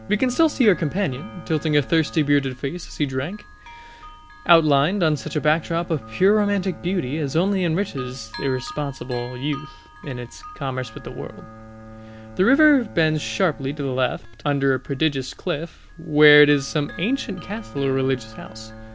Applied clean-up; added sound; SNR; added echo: none; Bell + Bowed string instrument; 18 dB; none.